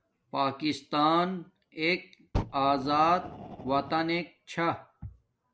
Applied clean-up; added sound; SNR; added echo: none; Fire; 10 dB; none.